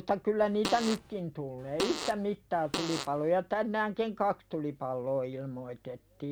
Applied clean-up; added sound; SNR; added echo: none; Fart; 7 dB; none.